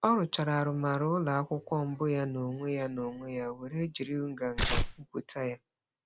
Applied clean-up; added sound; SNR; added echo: none; Tearing; -5 dB; none.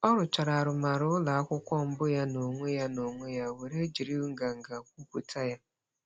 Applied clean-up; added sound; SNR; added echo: none; none; none; none.